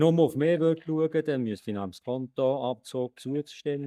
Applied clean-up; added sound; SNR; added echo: neural mask model DeepFilterNet 3.